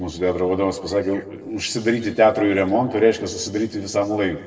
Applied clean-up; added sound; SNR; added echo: neural separator model SepFormer DNS4.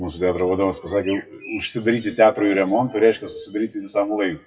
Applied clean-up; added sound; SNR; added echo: classical method WPE with log-MMSE.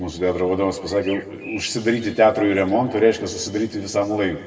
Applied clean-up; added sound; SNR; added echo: none; Bird; 20 dB; reverberation time 0.8 s.